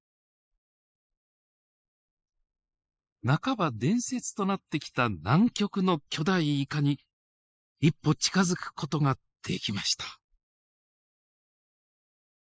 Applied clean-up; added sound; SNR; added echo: neural mask model Resemble Enhance denoiser.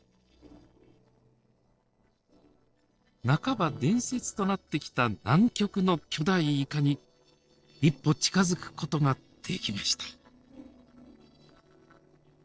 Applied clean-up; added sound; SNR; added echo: neural separator model SepFormer DNS4.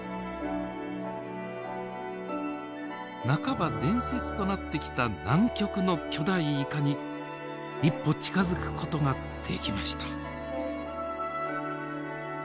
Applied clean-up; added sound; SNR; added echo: none; Brass instrument; 17 dB; none.